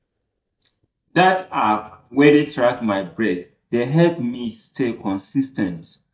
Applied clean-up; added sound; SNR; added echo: neural mask model DeepFilterNet 3.